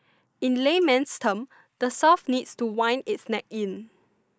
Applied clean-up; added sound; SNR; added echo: neural mask model Resemble Enhance denoiser.